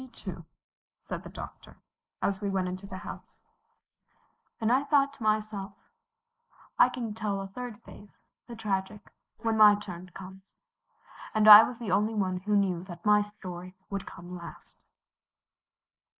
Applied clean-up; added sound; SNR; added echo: neural mask model Resemble Enhance denoiser.